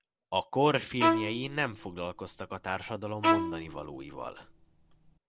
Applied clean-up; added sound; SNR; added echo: none; Bowed string instrument; -1 dB; none.